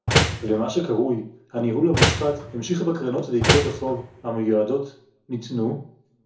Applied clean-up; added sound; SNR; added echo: none; Slam; -1 dB; reverberation time 0.6 s.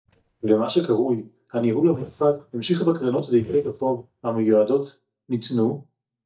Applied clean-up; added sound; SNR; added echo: neural mask model DeepFilterNet 3.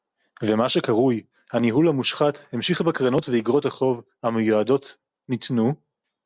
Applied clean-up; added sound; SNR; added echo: none; none; none; none.